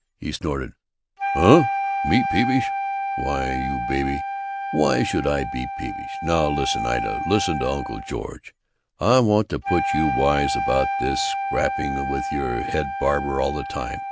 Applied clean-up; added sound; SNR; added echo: none; Wind instrument, woodwind instrument; 3 dB; none.